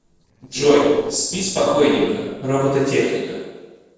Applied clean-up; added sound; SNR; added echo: neural separator model SepFormer DNS4.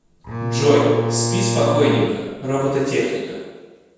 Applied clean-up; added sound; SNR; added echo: none; Bowed string instrument; 3 dB; reverberation time 1.2 s.